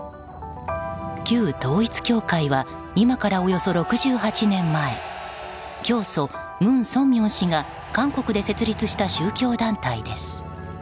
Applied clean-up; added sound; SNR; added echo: none; Motorcycle / Crow; 17 dB; none.